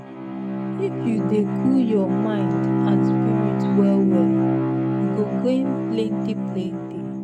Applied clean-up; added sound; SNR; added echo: neural mask model RNNoise.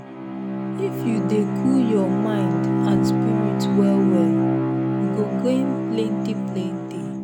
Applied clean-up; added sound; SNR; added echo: none; Bowed string instrument; -4 dB; none.